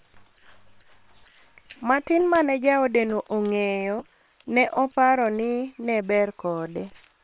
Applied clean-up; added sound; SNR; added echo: neural separator model SepFormer WHAM!.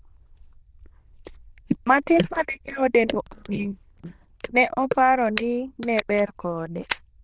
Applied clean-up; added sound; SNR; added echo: neural diffusion model UNIVERSE++.